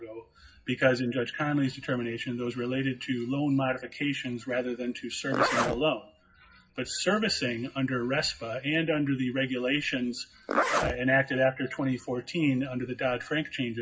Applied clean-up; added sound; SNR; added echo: classical method WPE with log-MMSE.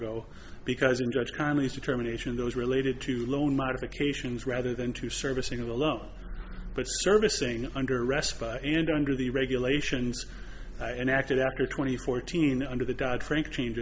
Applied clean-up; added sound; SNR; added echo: none; none; none; none.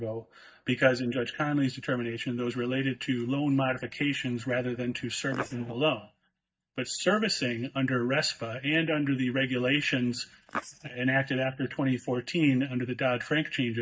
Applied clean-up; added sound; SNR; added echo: neural mask model DeepFilterNet 3.